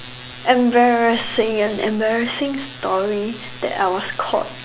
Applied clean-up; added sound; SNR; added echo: none; none; none; none.